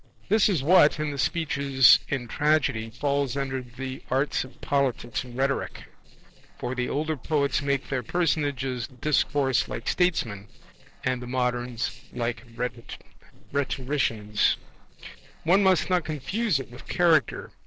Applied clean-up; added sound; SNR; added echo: neural separator model SepFormer DNS4.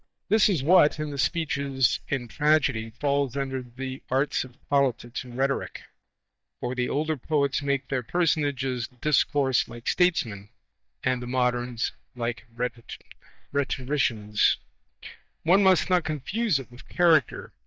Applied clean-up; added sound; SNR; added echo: neural mask model DeepFilterNet 3.